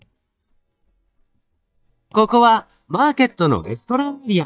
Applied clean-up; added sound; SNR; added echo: neural mask model DeepFilterNet 3.